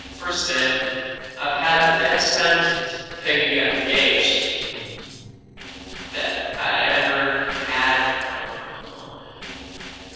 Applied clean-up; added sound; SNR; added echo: neural separator model SepFormer DNS4.